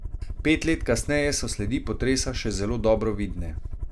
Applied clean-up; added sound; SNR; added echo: none; Aircraft; 5 dB; none.